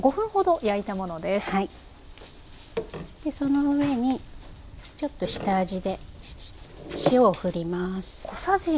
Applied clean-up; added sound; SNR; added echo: none; Wind; 19 dB; none.